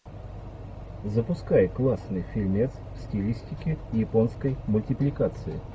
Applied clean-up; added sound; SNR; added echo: none; none; none; none.